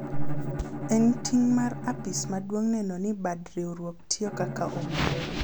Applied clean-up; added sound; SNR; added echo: none; Bowed string instrument; 9 dB; none.